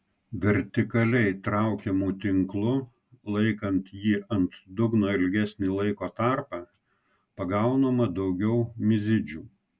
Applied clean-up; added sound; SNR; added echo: none; none; none; none.